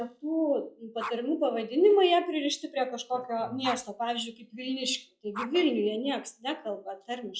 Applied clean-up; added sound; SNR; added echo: classical method log-MMSE.